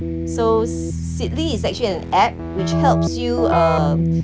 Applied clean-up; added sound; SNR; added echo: none; Keyboard (musical); 0 dB; none.